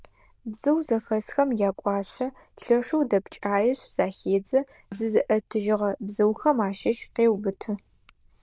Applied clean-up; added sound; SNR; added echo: neural diffusion model UNIVERSE++.